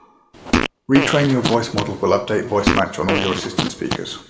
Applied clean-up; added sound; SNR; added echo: none; Fart; 2 dB; reverberation time 1.7 s.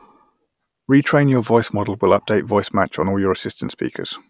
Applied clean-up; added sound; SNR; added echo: none; none; none; none.